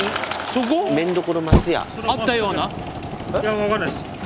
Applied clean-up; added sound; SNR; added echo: none; Fire; 4 dB; none.